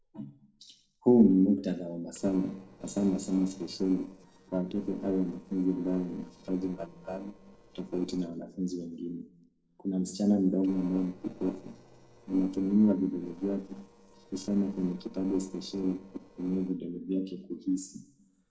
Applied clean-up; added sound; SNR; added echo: neural separator model SepFormer DNS4.